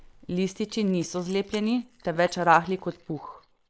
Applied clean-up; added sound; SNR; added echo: neural mask model Resemble Enhance denoiser.